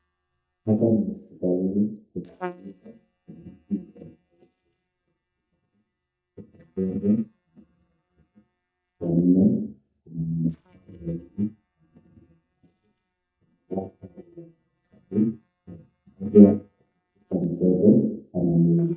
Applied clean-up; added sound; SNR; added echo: neural mask model DeepFilterNet 3.